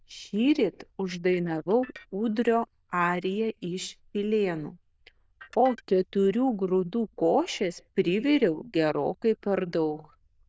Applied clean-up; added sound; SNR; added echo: neural diffusion model UNIVERSE++.